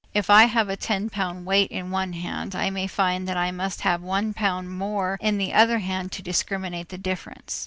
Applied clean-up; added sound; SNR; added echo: none; none; none; none.